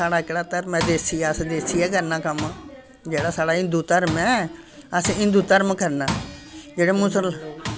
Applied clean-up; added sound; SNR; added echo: none; Tools; 12 dB; none.